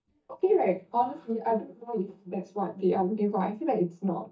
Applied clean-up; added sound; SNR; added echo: neural mask model DeepFilterNet 3.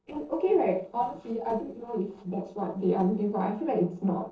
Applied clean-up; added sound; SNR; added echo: neural separator model SepFormer DNS4.